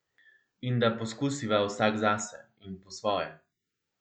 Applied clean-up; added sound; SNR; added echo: none; none; none; none.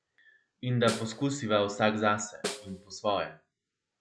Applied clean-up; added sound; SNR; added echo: none; Snare drum; 12 dB; none.